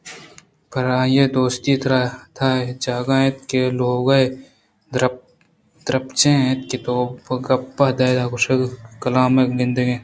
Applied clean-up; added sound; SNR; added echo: none; none; none; none.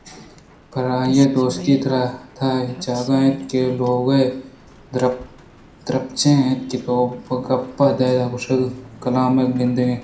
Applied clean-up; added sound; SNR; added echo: none; Rain; 20 dB; reverberation time 0.4 s.